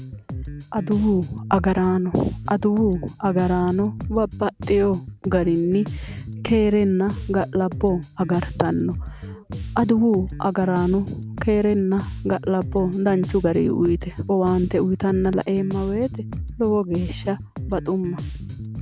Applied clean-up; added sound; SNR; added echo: none; Bass guitar; 10 dB; none.